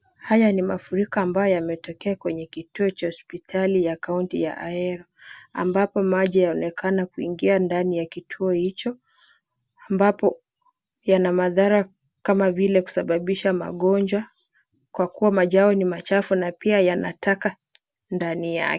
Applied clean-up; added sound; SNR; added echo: none; none; none; none.